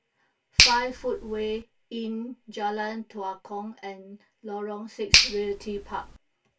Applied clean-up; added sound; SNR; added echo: none; Finger snapping; -3 dB; reverberation time 0.2 s.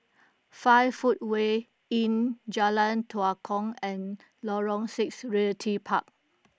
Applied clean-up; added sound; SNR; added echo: none; none; none; none.